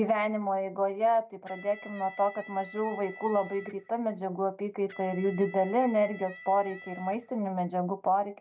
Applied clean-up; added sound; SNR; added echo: none; Electric guitar; 18 dB; none.